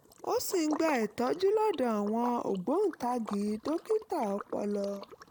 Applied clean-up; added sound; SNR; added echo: none; Liquid; 16 dB; none.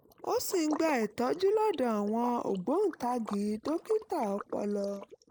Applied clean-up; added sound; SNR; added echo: neural mask model Resemble Enhance denoiser.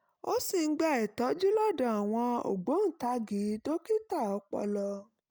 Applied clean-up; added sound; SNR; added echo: none; none; none; none.